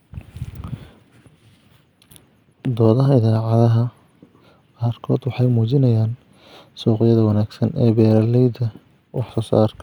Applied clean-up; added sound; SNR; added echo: none; none; none; none.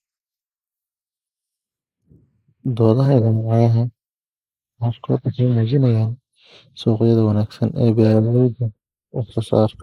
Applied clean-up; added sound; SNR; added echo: neural mask model Resemble Enhance denoiser.